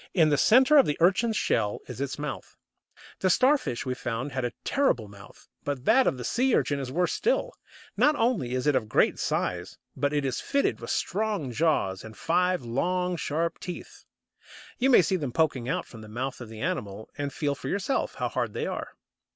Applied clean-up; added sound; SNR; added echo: none; none; none; none.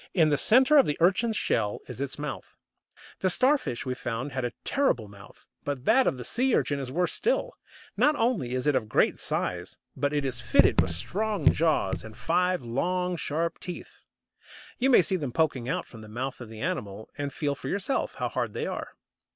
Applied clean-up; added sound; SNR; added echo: none; Raindrop / Drip; -1 dB; none.